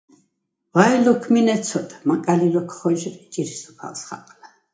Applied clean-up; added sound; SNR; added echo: none; none; none; reverberation time 0.4 s.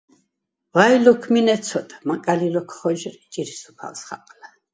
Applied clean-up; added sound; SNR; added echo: none; none; none; none.